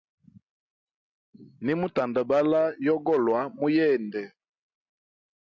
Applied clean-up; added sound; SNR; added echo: none; none; none; none.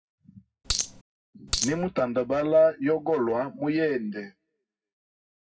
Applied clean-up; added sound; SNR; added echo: none; Coin (dropping); 2 dB; reverberation time 0.4 s.